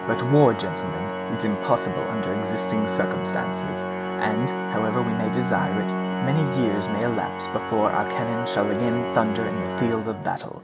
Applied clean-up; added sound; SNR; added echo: none; Organ; 2 dB; none.